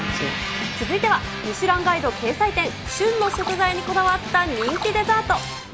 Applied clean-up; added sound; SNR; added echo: none; Splash, splatter; 12 dB; none.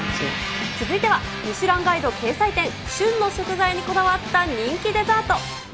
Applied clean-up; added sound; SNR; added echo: none; none; none; none.